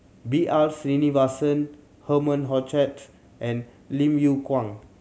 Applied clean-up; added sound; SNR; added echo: none; none; none; none.